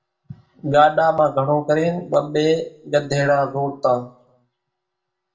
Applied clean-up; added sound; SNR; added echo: none; none; none; reverberation time 0.3 s.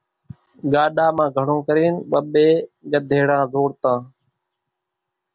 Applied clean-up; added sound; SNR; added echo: none; none; none; none.